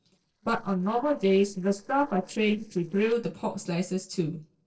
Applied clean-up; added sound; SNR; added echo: neural separator model SepFormer DNS4.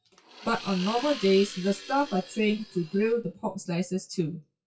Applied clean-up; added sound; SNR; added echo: classical method WPE with log-MMSE.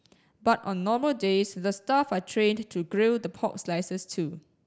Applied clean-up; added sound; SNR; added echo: none; none; none; none.